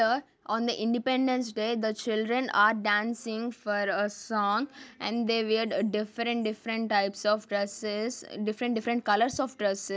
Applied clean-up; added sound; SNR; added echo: none; none; none; none.